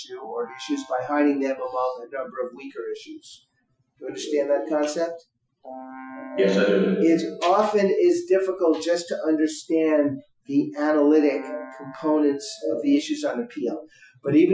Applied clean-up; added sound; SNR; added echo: classical method Wiener filter.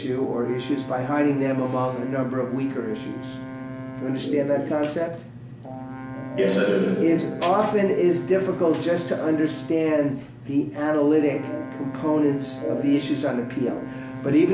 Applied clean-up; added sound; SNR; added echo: none; Brass instrument; 12 dB; none.